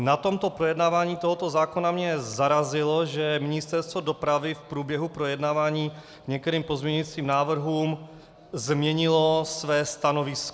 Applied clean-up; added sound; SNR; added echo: none; none; none; none.